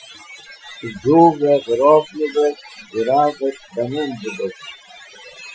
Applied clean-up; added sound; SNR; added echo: classical method Wiener filter.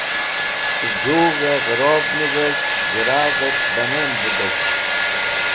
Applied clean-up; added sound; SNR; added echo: none; Domestic sounds, home sounds; -3 dB; none.